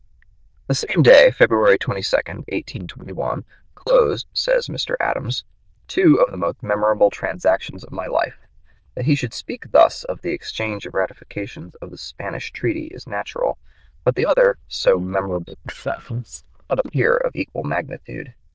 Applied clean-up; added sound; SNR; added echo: neural diffusion model UNIVERSE++.